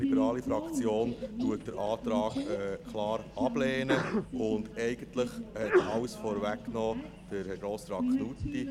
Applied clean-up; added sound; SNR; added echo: none; Sneeze; 0 dB; none.